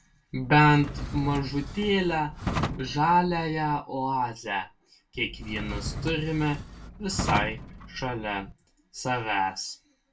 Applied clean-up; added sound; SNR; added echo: none; Drawer open or close; 8 dB; reverberation time 0.2 s.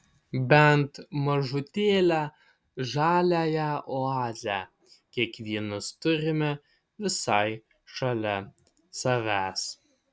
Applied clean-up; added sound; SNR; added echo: none; none; none; none.